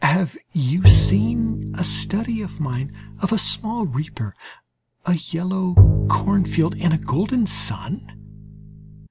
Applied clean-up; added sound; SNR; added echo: none; Bowed string instrument; -2 dB; none.